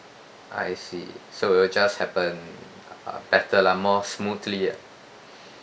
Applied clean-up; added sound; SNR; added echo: none; none; none; none.